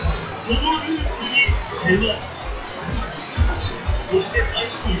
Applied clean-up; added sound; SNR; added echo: classical method WPE with log-MMSE.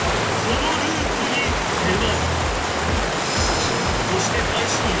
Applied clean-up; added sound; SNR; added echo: none; Water; -2 dB; reverberation time 0.2 s.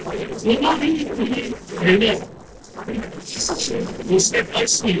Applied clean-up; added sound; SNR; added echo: neural separator model SepFormer DNS4.